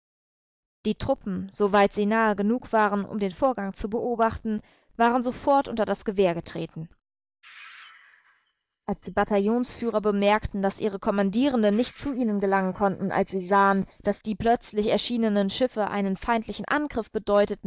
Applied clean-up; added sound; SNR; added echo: neural mask model DeepFilterNet 3.